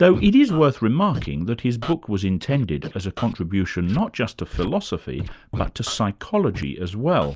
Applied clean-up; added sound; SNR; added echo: neural mask model Resemble Enhance denoiser.